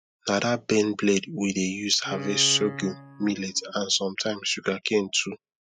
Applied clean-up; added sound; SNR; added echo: classical method spectral subtraction.